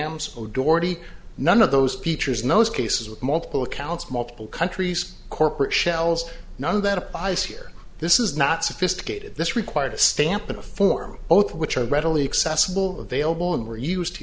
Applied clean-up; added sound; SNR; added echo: none; none; none; none.